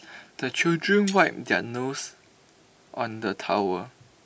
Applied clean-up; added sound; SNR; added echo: none; Shatter; 19 dB; none.